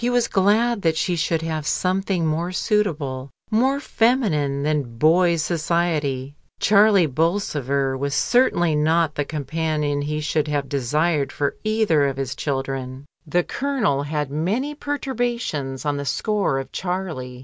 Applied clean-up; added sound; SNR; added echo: none; none; none; none.